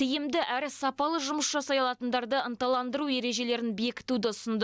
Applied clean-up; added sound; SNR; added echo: none; none; none; none.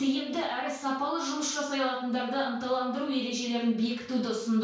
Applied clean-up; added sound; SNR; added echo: none; none; none; reverberation time 0.5 s.